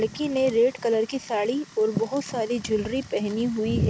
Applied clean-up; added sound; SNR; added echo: none; Fire; 15 dB; none.